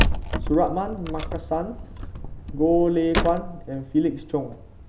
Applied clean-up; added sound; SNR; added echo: none; Wood; 3 dB; none.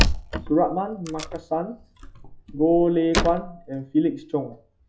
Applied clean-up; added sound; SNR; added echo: classical method log-MMSE.